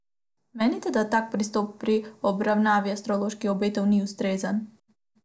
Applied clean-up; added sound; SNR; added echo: none; none; none; none.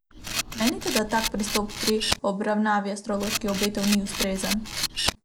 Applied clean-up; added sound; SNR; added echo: none; Camera; 3 dB; none.